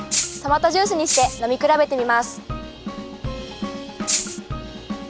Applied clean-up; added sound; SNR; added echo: none; Rattle (instrument); 0 dB; none.